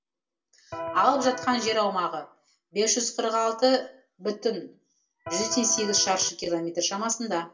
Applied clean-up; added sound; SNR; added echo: none; Electric guitar; 8 dB; reverberation time 0.2 s.